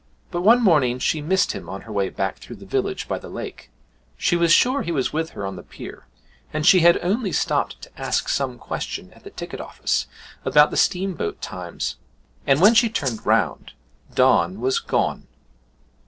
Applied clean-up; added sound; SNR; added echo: neural separator model SepFormer DNS4.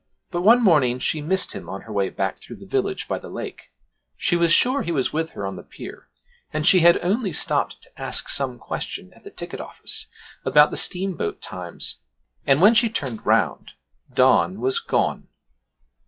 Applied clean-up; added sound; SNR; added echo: classical method log-MMSE.